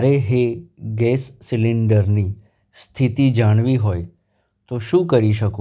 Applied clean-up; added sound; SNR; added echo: none; none; none; none.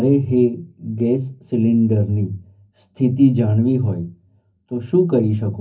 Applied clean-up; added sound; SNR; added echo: none; none; none; reverberation time 0.4 s.